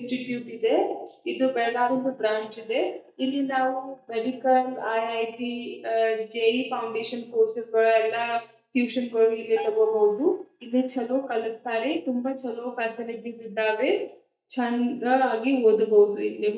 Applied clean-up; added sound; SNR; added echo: neural mask model DeepFilterNet 3.